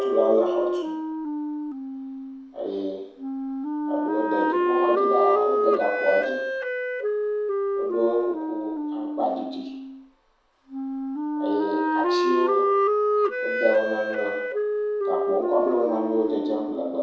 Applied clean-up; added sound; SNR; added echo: none; Wind instrument, woodwind instrument; -3 dB; reverberation time 0.7 s.